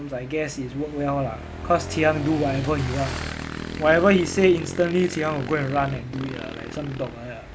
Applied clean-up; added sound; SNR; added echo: none; Motorcycle / Engine; 10 dB; none.